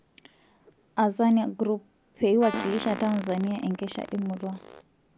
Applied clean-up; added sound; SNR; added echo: none; Fart + Brass instrument; 13 dB; none.